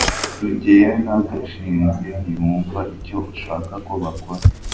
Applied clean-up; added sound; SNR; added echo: none; Camera; 11 dB; none.